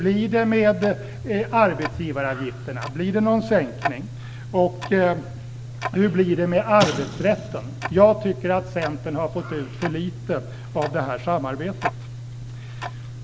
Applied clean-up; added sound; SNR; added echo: none; Explosion + Tick-tock; 10 dB; none.